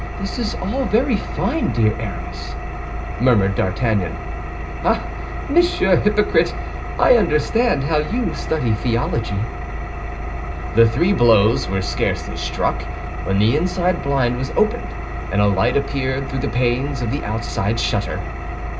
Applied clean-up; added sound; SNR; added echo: none; Engine; 6 dB; reverberation time 0.2 s.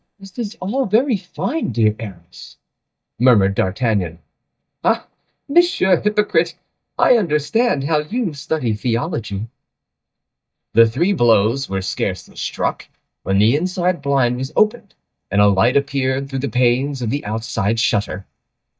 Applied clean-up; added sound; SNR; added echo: neural mask model DeepFilterNet 3.